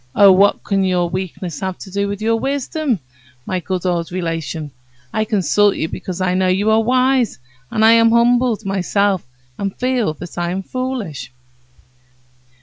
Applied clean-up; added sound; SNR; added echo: none; none; none; none.